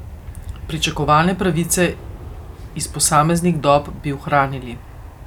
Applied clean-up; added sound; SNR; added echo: none; Aircraft; 14 dB; none.